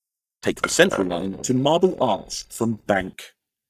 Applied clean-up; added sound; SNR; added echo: neural mask model DeepFilterNet 3.